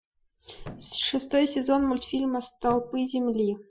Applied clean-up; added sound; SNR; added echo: classical method Wiener filter.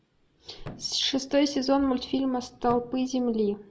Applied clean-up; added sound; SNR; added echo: none; Thump, thud; 20 dB; none.